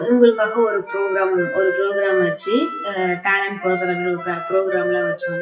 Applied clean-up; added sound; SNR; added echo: classical method WPE with log-MMSE.